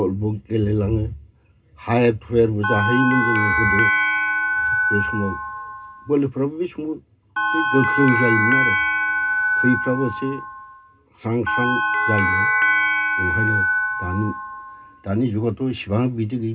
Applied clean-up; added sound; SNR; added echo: none; Bell; -2 dB; reverberation time 0.2 s.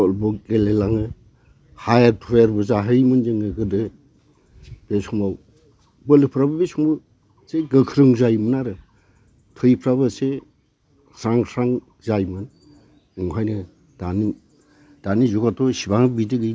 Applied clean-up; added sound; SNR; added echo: none; none; none; none.